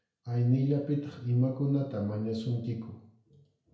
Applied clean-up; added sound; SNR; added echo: none; none; none; reverberation time 0.5 s.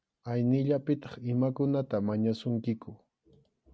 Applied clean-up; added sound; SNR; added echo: none; none; none; none.